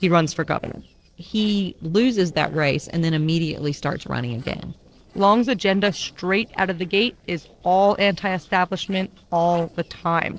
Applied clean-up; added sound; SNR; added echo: neural separator model SepFormer DNS4.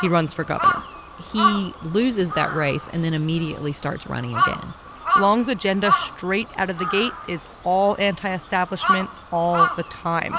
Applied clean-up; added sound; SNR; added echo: none; Crow; 3 dB; none.